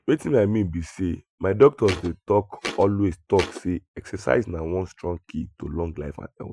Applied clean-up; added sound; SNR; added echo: classical method Wiener filter.